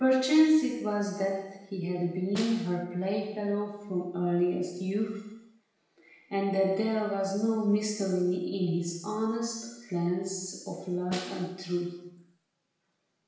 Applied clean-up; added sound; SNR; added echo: none; Snare drum; 12 dB; reverberation time 0.9 s.